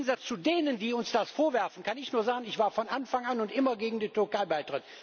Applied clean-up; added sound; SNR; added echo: none; none; none; none.